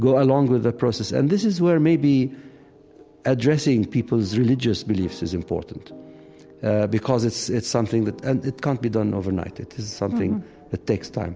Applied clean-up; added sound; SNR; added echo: none; none; none; none.